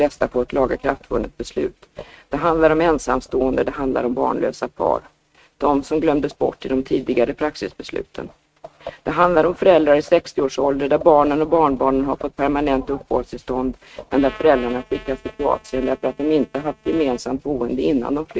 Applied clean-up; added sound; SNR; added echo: neural mask model RNNoise.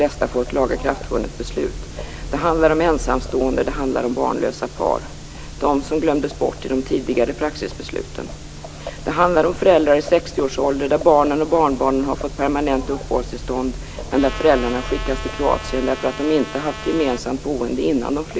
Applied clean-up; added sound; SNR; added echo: none; Trumpet + Livestock, farm animals, working animals; 12 dB; none.